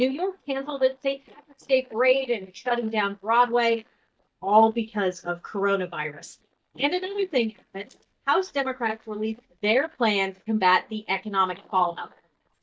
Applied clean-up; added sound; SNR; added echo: neural mask model DeepFilterNet 3.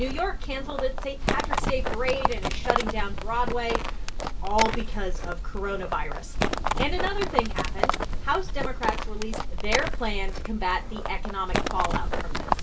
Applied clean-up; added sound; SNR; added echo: none; Livestock, farm animals, working animals; -4 dB; reverberation time 0.2 s.